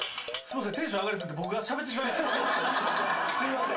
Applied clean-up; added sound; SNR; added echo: none; Marimba, xylophone; 13 dB; reverberation time 0.3 s.